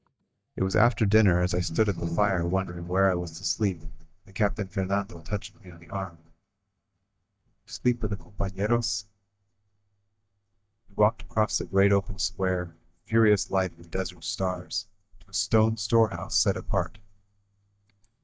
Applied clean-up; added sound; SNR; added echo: neural mask model DeepFilterNet 3.